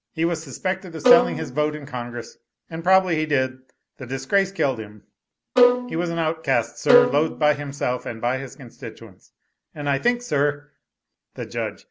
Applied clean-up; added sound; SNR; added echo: none; Bowed string instrument; -3 dB; none.